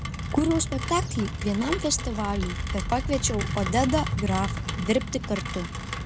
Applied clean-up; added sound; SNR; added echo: none; Rain; 2 dB; none.